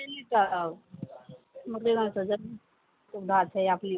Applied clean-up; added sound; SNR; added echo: none; none; none; none.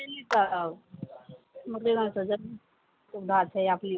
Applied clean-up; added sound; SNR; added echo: none; Clapping; 12 dB; none.